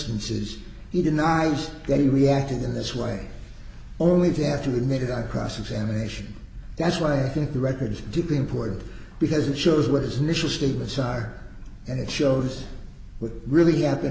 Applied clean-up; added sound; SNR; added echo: none; none; none; none.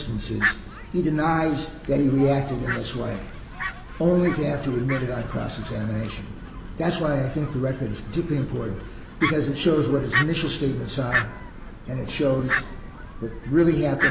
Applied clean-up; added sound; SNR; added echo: none; Fowl; 8 dB; none.